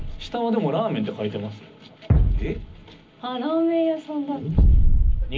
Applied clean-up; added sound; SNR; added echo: none; Thump, thud; -5 dB; reverberation time 0.4 s.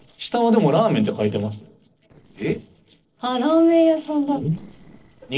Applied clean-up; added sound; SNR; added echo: neural separator model SepFormer DNS4.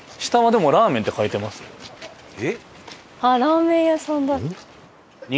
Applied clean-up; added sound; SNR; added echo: none; none; none; none.